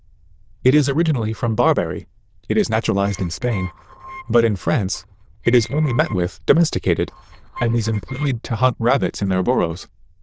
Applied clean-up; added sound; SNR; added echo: neural diffusion model UNIVERSE++.